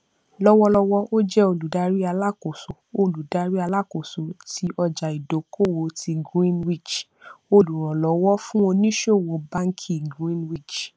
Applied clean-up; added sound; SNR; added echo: none; none; none; none.